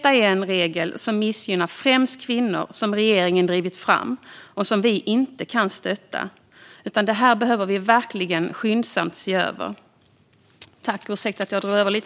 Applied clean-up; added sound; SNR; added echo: none; none; none; none.